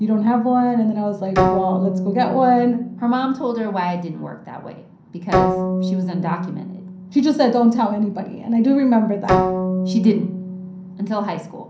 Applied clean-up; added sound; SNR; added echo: none; Bowed string instrument; 5 dB; reverberation time 0.6 s.